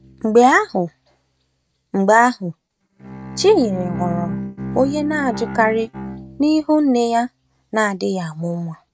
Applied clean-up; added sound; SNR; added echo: neural mask model RNNoise.